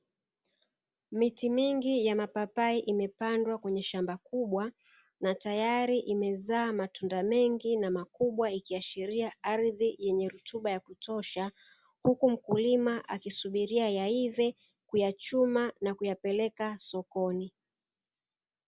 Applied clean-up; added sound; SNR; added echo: none; none; none; none.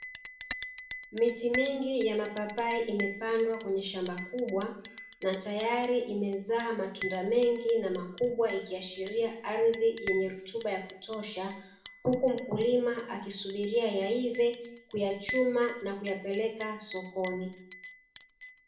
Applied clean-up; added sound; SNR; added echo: none; Chink, clink; 14 dB; reverberation time 0.6 s.